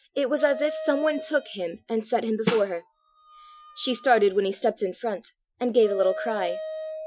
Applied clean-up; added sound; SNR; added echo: classical method Wiener filter.